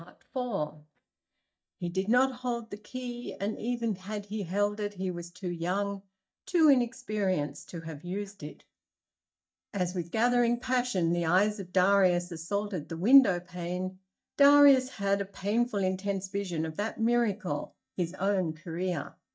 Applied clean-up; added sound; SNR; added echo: neural mask model DeepFilterNet 3.